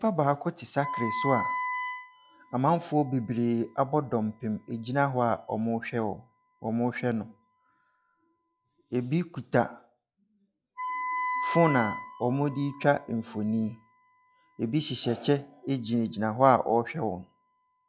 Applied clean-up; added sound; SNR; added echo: classical method log-MMSE.